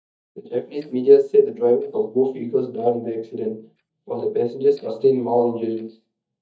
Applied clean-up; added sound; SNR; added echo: neural mask model DeepFilterNet 3.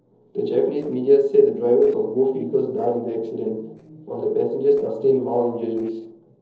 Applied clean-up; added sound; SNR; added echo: neural separator model SepFormer DNS4.